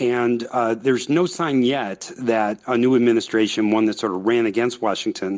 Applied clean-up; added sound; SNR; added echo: none; none; none; none.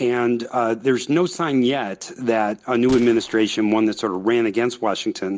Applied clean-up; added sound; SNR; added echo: none; Gunshot, gunfire; 20 dB; none.